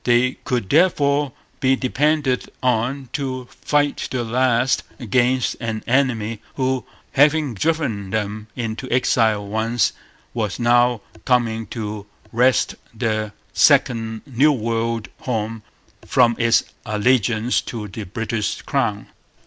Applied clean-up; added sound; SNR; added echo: none; none; none; none.